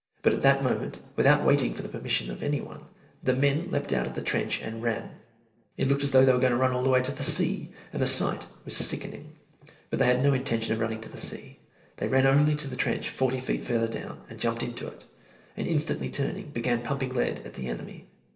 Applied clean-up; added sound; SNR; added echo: none; none; none; reverberation time 1.3 s.